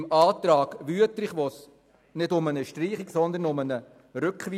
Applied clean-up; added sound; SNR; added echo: none; none; none; none.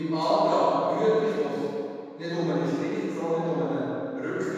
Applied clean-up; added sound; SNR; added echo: none; none; none; reverberation time 2.1 s.